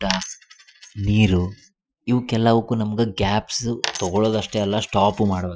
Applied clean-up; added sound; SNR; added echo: classical method Wiener filter.